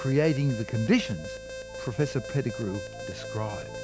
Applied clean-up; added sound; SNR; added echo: none; Alarm; 11 dB; none.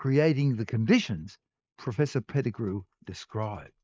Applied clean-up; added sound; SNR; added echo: neural mask model Resemble Enhance denoiser.